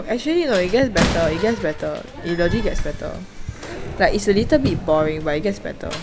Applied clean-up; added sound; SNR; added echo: none; Slam; 6 dB; none.